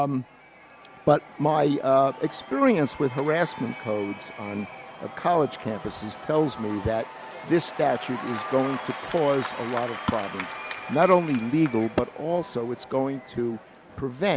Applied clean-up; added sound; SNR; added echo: none; Applause / Crowd / Cheering; 13 dB; none.